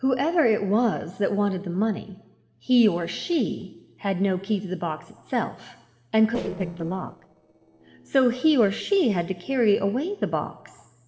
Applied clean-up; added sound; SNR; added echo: neural separator model SepFormer DNS4.